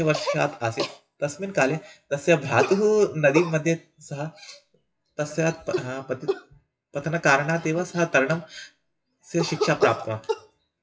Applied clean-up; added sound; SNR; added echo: classical method WPE with log-MMSE.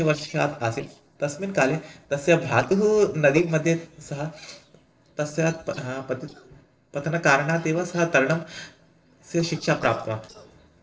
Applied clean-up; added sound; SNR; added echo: neural separator model SepFormer DNS4.